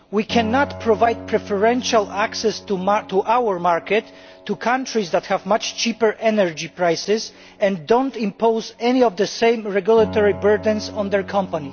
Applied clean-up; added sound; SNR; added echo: none; Piano; 17 dB; none.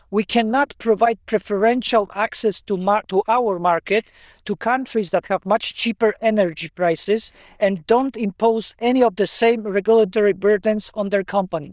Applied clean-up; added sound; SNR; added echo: neural diffusion model UNIVERSE++.